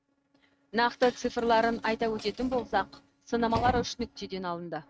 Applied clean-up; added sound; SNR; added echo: neural mask model RNNoise.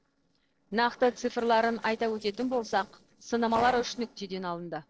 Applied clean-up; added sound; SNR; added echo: neural separator model SepFormer DNS4.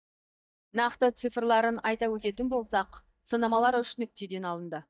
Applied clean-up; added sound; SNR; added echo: neural mask model DeepFilterNet 3.